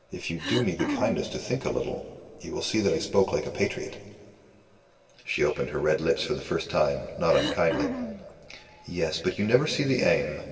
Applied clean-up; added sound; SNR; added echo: none; Cough; 5 dB; reverberation time 2.3 s.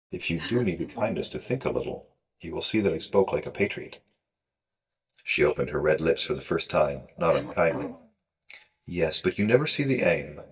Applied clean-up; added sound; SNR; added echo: neural mask model DeepFilterNet 3.